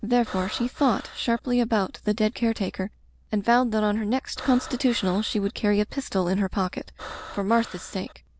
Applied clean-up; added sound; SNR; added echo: none; Breathing; 15 dB; none.